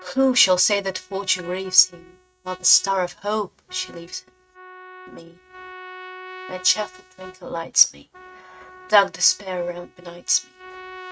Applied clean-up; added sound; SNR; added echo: neural mask model RNNoise.